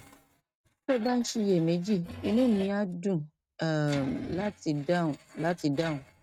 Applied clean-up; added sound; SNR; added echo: neural mask model RNNoise.